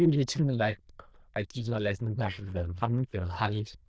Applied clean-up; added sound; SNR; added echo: neural diffusion model UNIVERSE++.